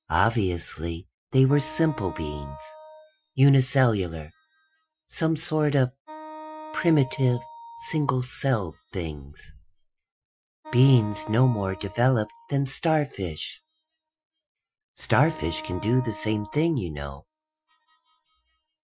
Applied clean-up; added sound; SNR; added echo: classical method Wiener filter.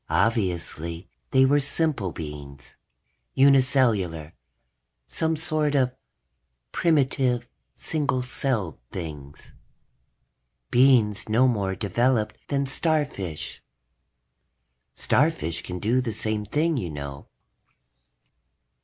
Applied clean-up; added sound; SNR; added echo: none; none; none; none.